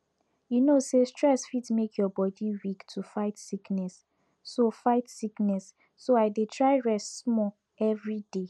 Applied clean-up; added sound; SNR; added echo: none; none; none; none.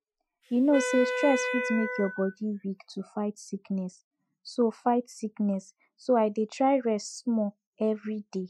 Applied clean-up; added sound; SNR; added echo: classical method Wiener filter.